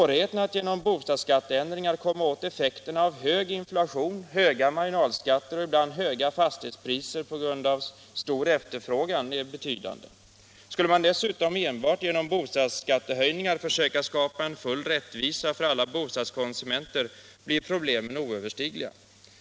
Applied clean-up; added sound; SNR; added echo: none; none; none; none.